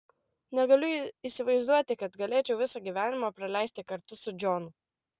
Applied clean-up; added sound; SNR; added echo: none; none; none; none.